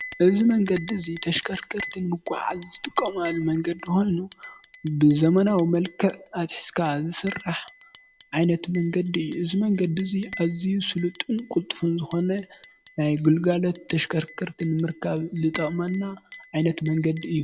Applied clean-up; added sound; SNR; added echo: none; Chink, clink; 10 dB; none.